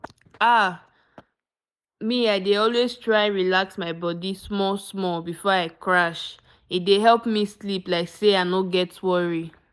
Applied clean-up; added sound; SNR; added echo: neural mask model Resemble Enhance denoiser.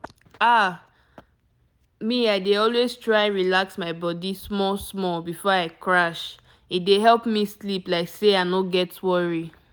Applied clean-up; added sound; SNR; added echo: none; none; none; none.